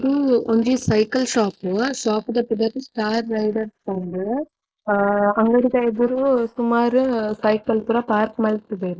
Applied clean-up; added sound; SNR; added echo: neural mask model Resemble Enhance denoiser.